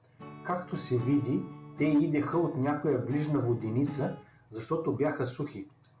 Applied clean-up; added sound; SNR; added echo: none; Acoustic guitar / Strum; 16 dB; none.